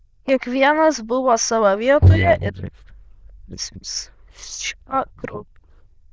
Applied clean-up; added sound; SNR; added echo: neural diffusion model UNIVERSE++.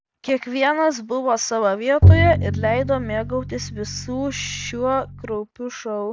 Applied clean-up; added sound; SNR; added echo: none; Bowed string instrument; -2 dB; none.